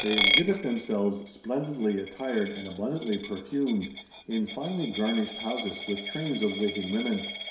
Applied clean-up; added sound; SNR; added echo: none; Coin (dropping); 3 dB; reverberation time 0.7 s.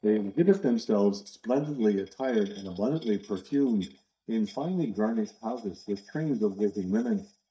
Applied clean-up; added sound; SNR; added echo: neural mask model DeepFilterNet 3.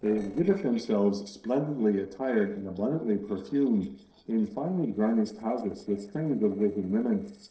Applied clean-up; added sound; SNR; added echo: neural separator model SepFormer DNS4.